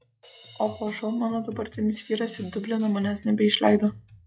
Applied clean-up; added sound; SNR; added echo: classical method log-MMSE.